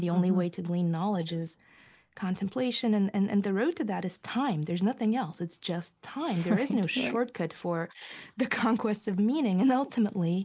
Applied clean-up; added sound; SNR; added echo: neural mask model Resemble Enhance denoiser.